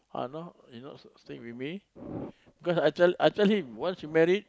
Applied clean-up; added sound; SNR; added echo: none; none; none; none.